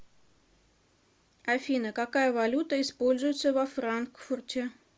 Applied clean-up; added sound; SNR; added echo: none; none; none; none.